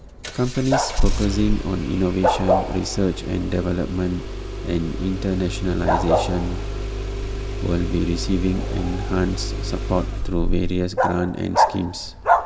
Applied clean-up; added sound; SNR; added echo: none; Bark + Engine starting; -1 dB; none.